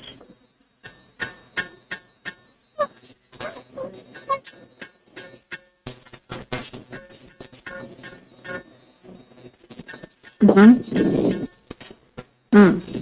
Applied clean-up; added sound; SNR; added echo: neural mask model RNNoise.